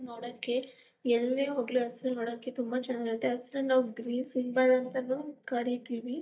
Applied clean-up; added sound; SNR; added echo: neural mask model DeepFilterNet 3.